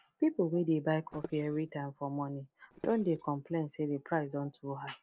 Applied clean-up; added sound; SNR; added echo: neural separator model SepFormer DNS4.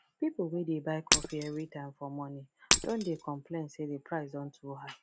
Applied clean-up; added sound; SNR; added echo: none; Shatter; -3 dB; none.